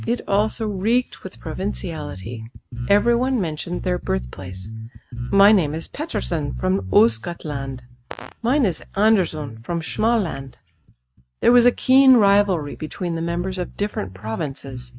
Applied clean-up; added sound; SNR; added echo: neural mask model RNNoise.